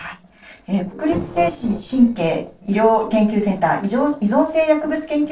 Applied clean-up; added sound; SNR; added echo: neural separator model SepFormer DNS4.